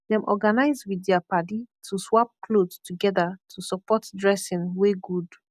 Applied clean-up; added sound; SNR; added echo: none; none; none; none.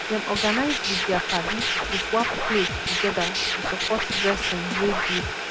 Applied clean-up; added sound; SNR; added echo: none; Boiling + Scratching (performance technique); -2 dB; none.